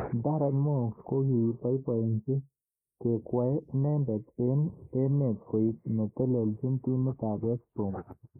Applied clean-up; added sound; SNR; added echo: neural mask model Resemble Enhance denoiser.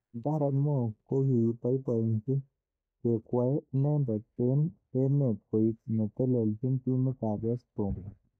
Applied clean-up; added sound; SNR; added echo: neural mask model DeepFilterNet 3.